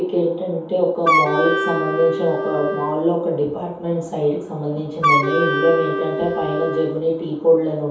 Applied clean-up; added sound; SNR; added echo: none; Wind instrument, woodwind instrument; 1 dB; reverberation time 0.7 s.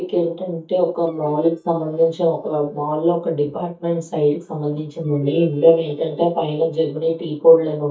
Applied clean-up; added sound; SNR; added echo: neural mask model DeepFilterNet 3.